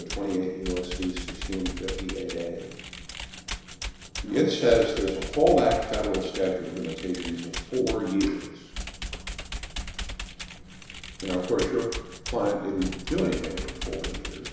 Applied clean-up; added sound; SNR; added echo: none; Computer keyboard; 8 dB; reverberation time 1.0 s.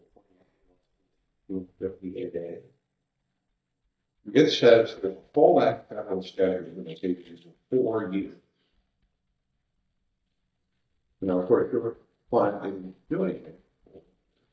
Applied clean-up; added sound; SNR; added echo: neural mask model DeepFilterNet 3.